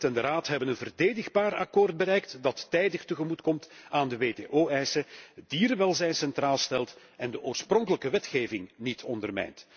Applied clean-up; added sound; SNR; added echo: none; none; none; none.